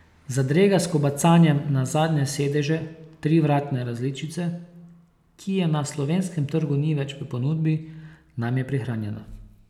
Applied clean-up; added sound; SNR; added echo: none; none; none; none.